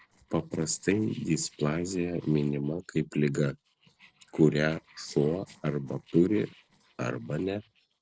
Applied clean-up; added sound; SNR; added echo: neural separator model SepFormer DNS4.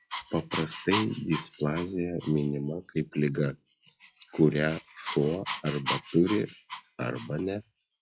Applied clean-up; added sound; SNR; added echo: classical method log-MMSE.